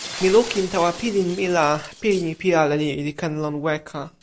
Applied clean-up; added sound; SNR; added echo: none; Shatter; 16 dB; none.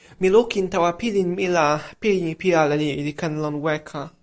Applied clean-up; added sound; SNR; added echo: none; none; none; none.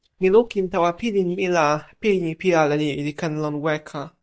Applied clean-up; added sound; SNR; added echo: neural mask model DeepFilterNet 3.